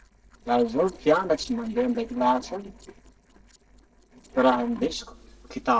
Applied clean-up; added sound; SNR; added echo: neural separator model SepFormer DNS4.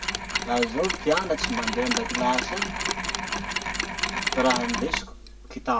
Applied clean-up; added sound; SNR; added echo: none; Mechanisms; 1 dB; reverberation time 0.3 s.